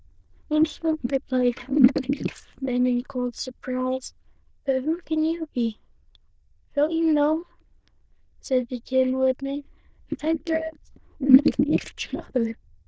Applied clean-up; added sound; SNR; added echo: neural diffusion model UNIVERSE++.